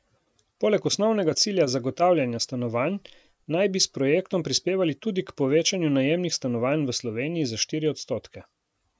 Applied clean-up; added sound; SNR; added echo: none; none; none; none.